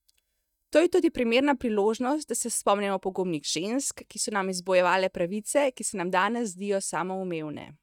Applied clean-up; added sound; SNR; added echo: neural mask model DeepFilterNet 3.